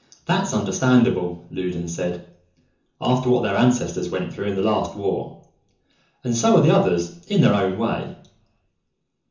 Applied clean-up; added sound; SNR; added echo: none; none; none; reverberation time 0.6 s.